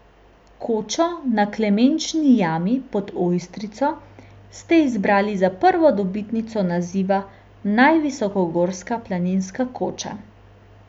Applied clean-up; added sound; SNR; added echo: none; none; none; none.